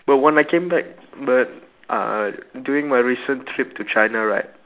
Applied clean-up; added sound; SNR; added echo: none; none; none; none.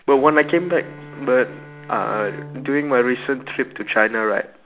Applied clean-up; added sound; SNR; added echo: none; Bowed string instrument; 18 dB; none.